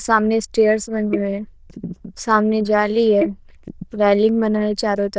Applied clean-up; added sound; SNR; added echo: neural diffusion model UNIVERSE++.